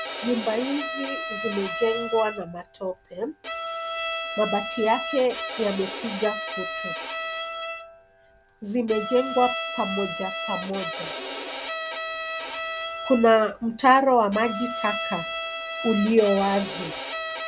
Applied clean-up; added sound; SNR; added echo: none; Bowed string instrument; 6 dB; none.